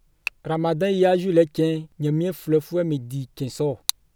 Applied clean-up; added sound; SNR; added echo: none; none; none; none.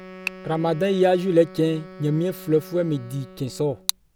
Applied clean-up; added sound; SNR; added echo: none; Wind instrument, woodwind instrument; 19 dB; none.